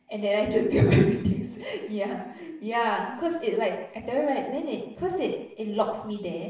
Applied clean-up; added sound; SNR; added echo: none; none; none; reverberation time 0.7 s.